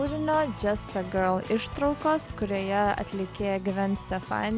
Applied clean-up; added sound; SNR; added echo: none; none; none; none.